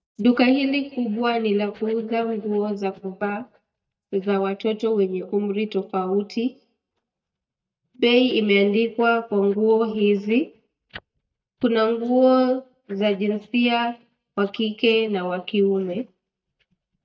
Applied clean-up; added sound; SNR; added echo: neural mask model DeepFilterNet 3.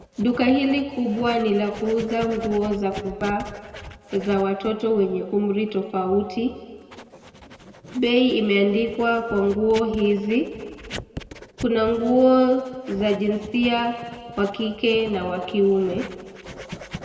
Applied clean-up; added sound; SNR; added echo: none; Writing; 17 dB; reverberation time 1.8 s.